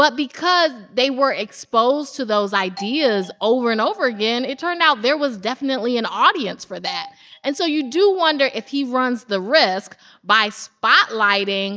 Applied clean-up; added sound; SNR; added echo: neural mask model DeepFilterNet 3.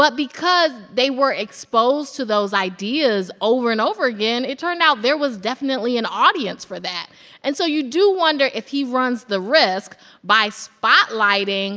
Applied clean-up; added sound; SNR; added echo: none; none; none; none.